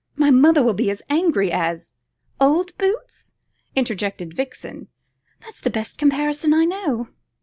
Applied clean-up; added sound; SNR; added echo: none; none; none; none.